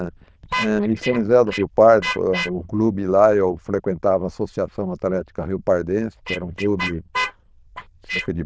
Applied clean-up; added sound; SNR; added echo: neural diffusion model UNIVERSE++.